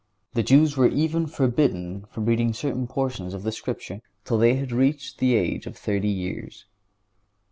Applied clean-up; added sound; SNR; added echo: none; none; none; none.